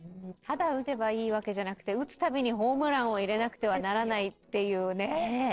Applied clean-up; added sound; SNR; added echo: neural separator model SepFormer DNS4.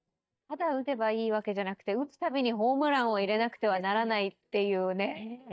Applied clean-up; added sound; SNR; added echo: neural mask model DeepFilterNet 3.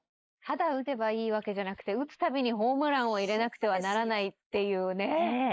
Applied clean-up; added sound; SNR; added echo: neural mask model Resemble Enhance denoiser.